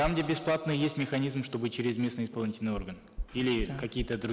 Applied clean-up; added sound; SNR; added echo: none; Knock; 12 dB; none.